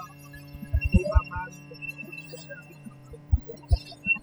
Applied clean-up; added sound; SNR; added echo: classical method spectral subtraction.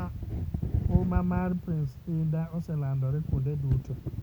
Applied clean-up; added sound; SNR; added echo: none; none; none; none.